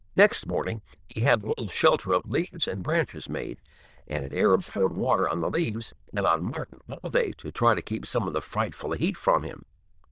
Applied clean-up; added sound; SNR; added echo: neural diffusion model UNIVERSE++.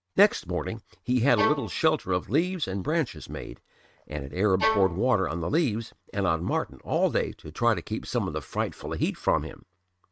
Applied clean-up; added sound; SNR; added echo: neural mask model RNNoise.